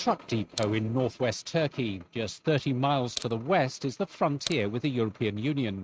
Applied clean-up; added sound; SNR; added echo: neural mask model RNNoise.